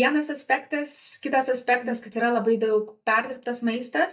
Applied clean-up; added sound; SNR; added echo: neural mask model DeepFilterNet 3.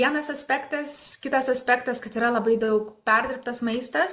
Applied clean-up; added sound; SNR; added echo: none; none; none; none.